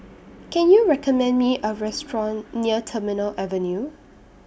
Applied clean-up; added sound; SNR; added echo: none; none; none; none.